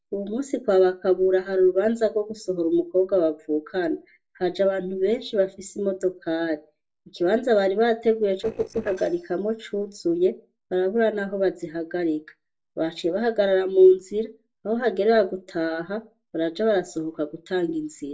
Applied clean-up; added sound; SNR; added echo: neural separator model SepFormer DNS4.